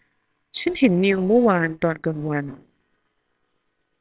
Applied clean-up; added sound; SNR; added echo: neural separator model SepFormer WHAMR!.